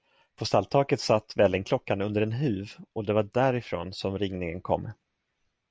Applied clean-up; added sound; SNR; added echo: none; none; none; none.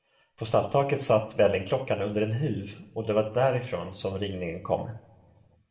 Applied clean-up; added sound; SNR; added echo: none; none; none; reverberation time 1.0 s.